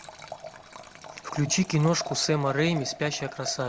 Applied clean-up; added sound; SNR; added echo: none; Liquid; 12 dB; none.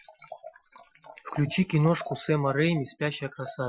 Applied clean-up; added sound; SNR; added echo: classical method Wiener filter.